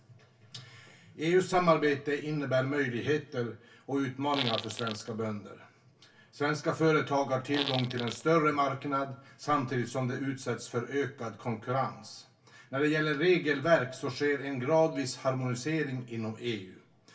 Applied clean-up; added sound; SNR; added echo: none; Fart; 8 dB; reverberation time 0.2 s.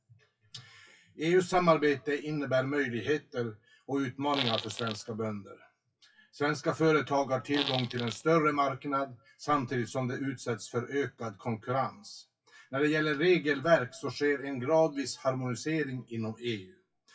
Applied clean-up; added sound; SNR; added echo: classical method WPE with log-MMSE.